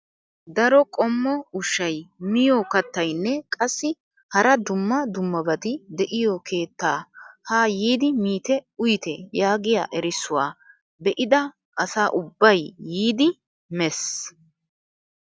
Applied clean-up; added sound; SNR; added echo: none; none; none; none.